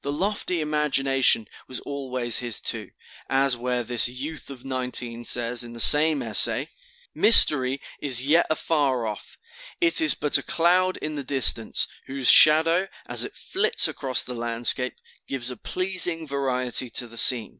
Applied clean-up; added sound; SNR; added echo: none; none; none; none.